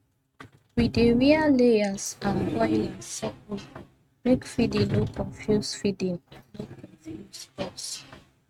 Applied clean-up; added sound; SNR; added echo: neural mask model RNNoise.